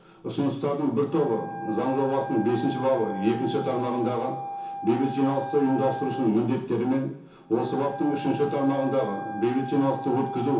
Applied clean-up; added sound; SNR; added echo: none; Wind instrument, woodwind instrument; 10 dB; reverberation time 0.7 s.